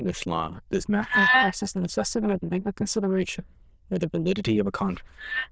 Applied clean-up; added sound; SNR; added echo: neural diffusion model UNIVERSE++.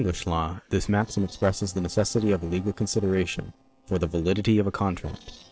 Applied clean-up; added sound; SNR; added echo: neural separator model SepFormer DNS4.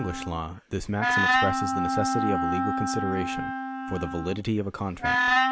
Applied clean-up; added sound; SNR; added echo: none; Wind instrument, woodwind instrument; -4 dB; none.